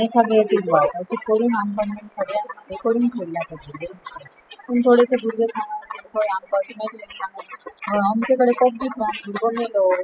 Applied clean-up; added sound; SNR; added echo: classical method spectral subtraction.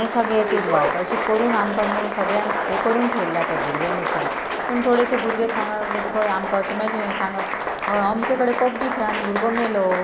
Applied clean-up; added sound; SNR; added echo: none; Applause; 2 dB; none.